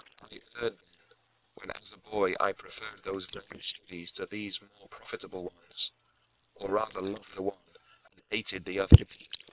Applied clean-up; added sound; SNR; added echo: neural separator model SepFormer WHAM!.